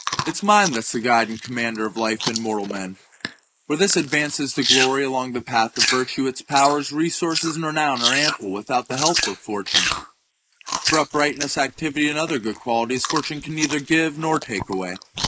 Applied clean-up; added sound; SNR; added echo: neural mask model Resemble Enhance denoiser.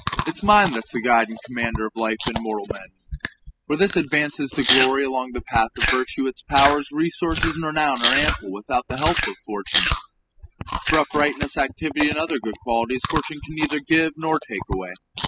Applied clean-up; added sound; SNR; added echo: classical method spectral subtraction.